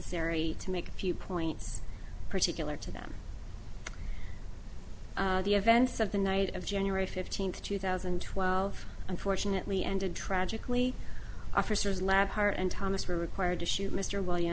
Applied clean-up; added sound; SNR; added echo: none; none; none; none.